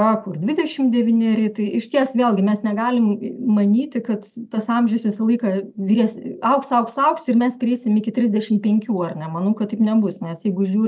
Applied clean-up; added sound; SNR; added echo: none; none; none; none.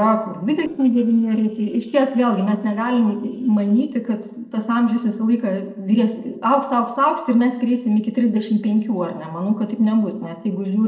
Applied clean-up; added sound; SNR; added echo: neural separator model SepFormer DNS4.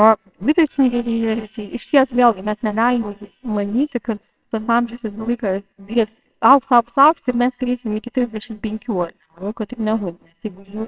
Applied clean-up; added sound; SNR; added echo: neural separator model SepFormer WHAMR!.